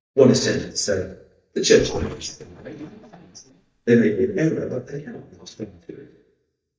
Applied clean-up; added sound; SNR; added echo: neural mask model DeepFilterNet 3.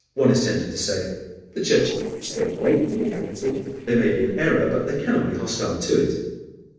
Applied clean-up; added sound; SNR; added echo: neural separator model SepFormer DNS4.